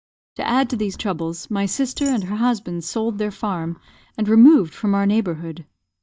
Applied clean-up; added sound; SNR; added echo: neural mask model DeepFilterNet 3.